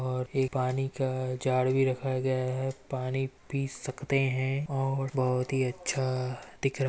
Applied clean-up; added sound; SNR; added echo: none; none; none; none.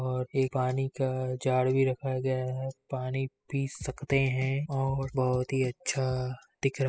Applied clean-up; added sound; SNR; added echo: classical method spectral subtraction.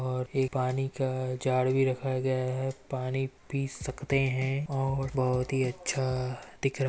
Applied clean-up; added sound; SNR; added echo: none; Drum / Drum kit; 15 dB; none.